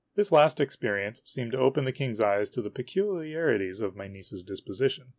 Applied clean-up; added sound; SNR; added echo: none; none; none; none.